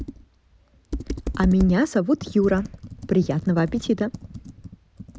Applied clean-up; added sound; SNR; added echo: none; Computer keyboard; 10 dB; none.